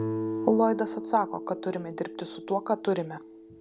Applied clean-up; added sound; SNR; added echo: none; Guitar; 7 dB; none.